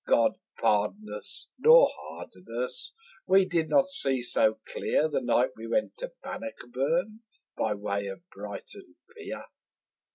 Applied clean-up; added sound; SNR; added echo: none; none; none; none.